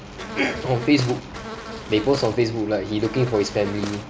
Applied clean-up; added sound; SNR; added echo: none; Buzz; 12 dB; none.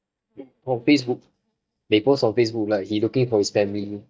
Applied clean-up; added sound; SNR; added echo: neural mask model DeepFilterNet 3.